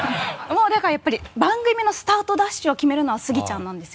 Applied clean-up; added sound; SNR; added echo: none; none; none; none.